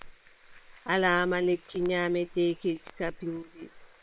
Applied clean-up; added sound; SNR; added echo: neural separator model SepFormer WHAM!.